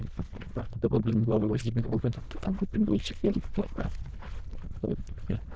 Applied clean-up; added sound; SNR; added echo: neural diffusion model UNIVERSE++.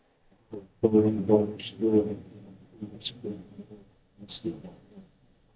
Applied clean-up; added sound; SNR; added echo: neural mask model DeepFilterNet 3.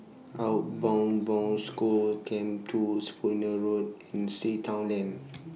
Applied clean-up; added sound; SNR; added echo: none; none; none; none.